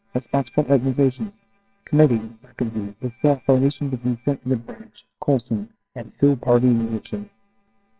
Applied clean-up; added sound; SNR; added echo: neural separator model SepFormer WHAMR!.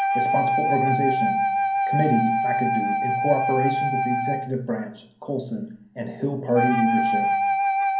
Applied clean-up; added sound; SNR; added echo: none; Wind instrument, woodwind instrument; -3 dB; reverberation time 0.6 s.